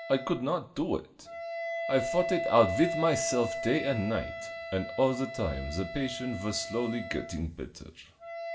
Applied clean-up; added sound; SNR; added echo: none; Wind instrument, woodwind instrument; 6 dB; reverberation time 0.3 s.